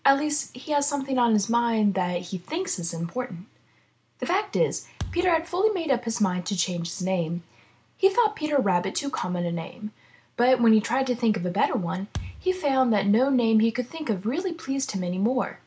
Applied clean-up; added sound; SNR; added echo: none; Thump, thud; 13 dB; none.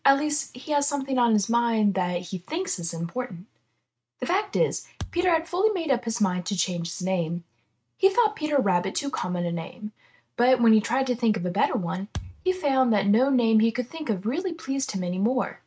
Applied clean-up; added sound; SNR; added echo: neural mask model RNNoise.